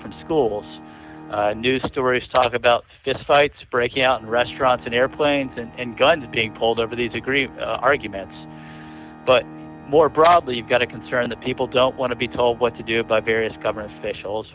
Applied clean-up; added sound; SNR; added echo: none; Organ; 20 dB; none.